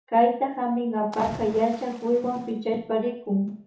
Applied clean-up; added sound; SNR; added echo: none; Splash, splatter; 18 dB; reverberation time 0.7 s.